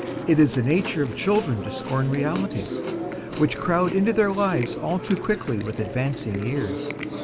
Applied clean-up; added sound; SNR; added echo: none; Chewing, mastication; 7 dB; none.